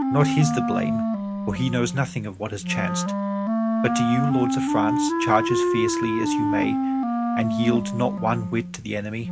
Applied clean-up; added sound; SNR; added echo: none; Wind instrument, woodwind instrument; -2 dB; none.